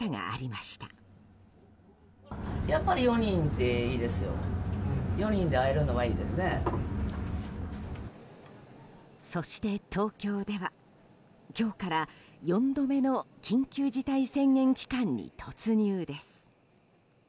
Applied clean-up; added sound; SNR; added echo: none; none; none; none.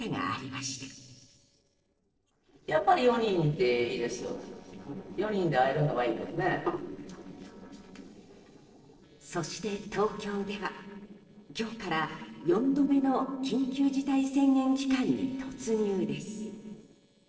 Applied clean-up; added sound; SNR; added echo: neural separator model SepFormer DNS4.